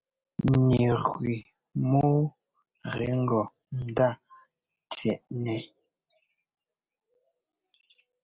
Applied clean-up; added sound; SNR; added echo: none; none; none; none.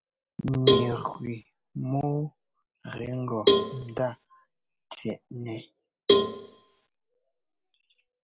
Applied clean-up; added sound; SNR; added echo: none; Cowbell; -5 dB; none.